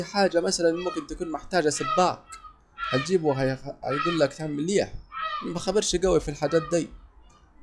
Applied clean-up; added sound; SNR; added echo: classical method log-MMSE.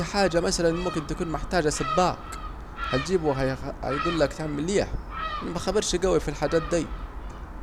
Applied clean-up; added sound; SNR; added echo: none; Gull, seagull; 8 dB; none.